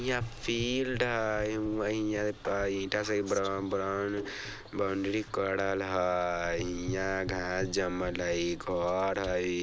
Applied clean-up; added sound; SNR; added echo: none; Gurgling / Engine; 13 dB; none.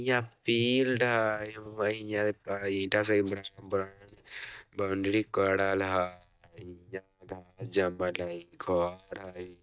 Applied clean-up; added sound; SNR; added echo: neural mask model DeepFilterNet 3.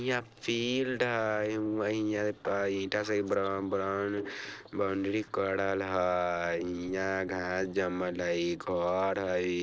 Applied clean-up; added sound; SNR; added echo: neural separator model SepFormer DNS4.